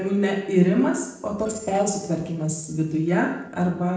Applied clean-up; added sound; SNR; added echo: neural separator model SepFormer DNS4.